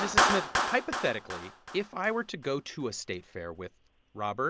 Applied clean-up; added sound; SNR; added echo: none; Clapping; 0 dB; none.